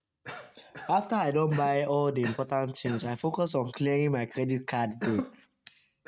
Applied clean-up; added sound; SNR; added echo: neural mask model RNNoise.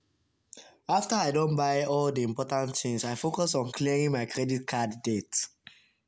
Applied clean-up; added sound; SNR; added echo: none; none; none; none.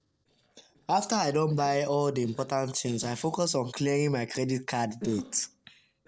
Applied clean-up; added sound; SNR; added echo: neural separator model SepFormer DNS4.